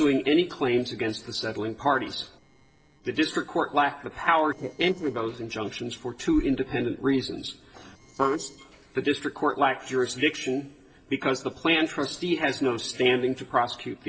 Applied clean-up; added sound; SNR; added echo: neural separator model SepFormer DNS4.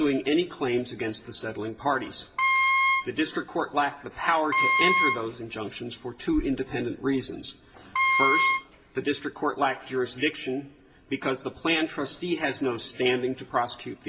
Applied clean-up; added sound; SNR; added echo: none; Wind instrument, woodwind instrument; -4 dB; reverberation time 0.9 s.